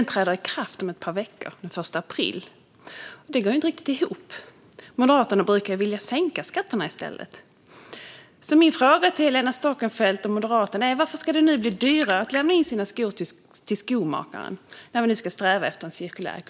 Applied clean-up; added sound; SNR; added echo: neural mask model Resemble Enhance denoiser.